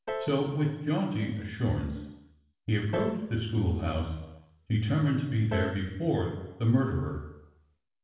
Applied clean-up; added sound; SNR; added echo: none; Piano; 14 dB; reverberation time 0.9 s.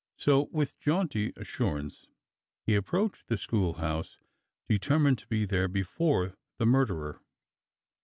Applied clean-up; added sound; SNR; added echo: none; none; none; none.